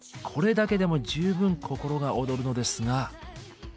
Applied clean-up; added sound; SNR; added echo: none; none; none; none.